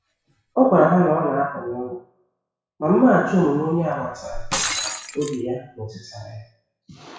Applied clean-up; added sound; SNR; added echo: classical method WPE with log-MMSE.